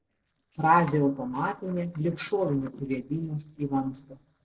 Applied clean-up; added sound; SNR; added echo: neural separator model SepFormer DNS4.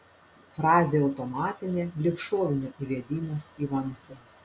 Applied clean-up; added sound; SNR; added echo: none; none; none; none.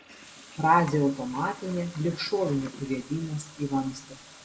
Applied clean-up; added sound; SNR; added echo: none; Toilet flush / Water tap, faucet; 19 dB; reverberation time 0.9 s.